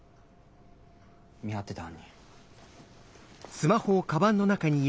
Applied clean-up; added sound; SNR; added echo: none; none; none; none.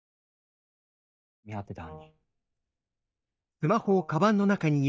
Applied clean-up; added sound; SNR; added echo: neural mask model DeepFilterNet 3.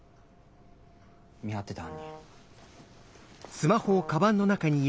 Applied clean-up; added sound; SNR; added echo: none; Brass instrument; 15 dB; none.